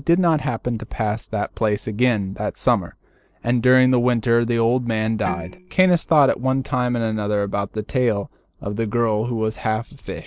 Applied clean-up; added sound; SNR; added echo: neural separator model SepFormer DNS4.